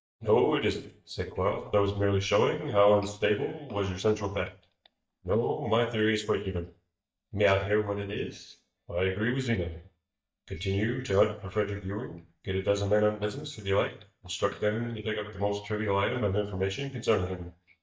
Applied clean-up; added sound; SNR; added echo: neural mask model DeepFilterNet 3.